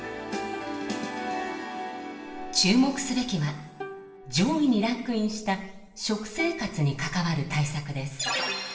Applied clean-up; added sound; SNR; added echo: none; Plucked string instrument; 18 dB; reverberation time 1.1 s.